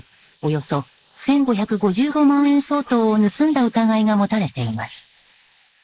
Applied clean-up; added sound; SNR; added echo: neural mask model Resemble Enhance denoiser.